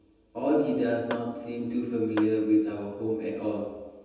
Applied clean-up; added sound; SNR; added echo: none; Tap / Hammer; 15 dB; reverberation time 1.1 s.